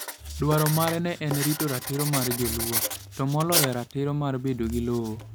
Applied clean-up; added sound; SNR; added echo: none; Writing; 5 dB; none.